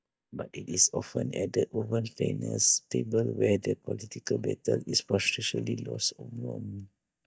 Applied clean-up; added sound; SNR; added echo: neural mask model DeepFilterNet 3.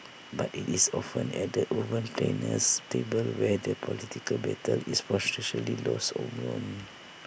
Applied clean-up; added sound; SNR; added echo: none; none; none; none.